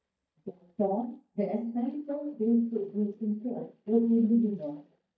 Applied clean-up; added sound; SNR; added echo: neural mask model DeepFilterNet 3.